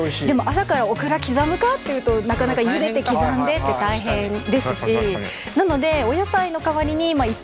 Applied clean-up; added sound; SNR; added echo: none; none; none; none.